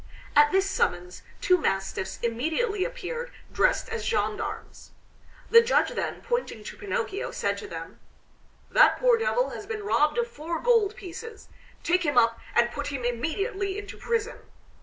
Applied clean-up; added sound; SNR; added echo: none; Cricket; 15 dB; none.